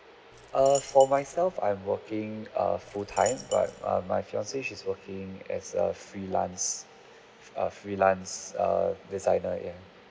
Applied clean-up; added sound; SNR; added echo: none; Coin (dropping); 14 dB; none.